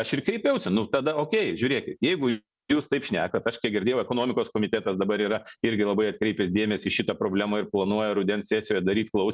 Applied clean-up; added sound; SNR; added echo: none; none; none; none.